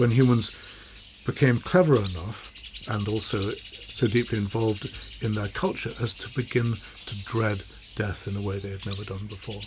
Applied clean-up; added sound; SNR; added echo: none; Bird; 19 dB; none.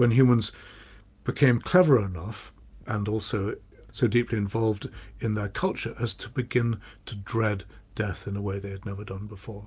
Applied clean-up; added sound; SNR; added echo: none; none; none; none.